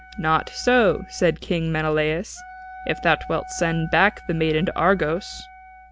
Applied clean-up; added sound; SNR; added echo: none; Wind instrument, woodwind instrument; 19 dB; none.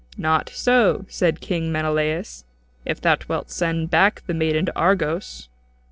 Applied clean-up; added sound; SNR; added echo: neural separator model SepFormer DNS4.